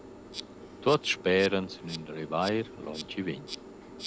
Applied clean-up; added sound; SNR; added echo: none; Insect; 12 dB; none.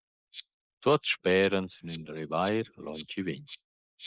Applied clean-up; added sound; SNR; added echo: neural mask model Resemble Enhance denoiser.